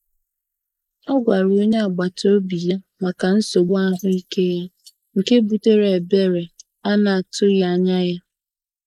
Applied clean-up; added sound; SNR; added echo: neural mask model Resemble Enhance denoiser.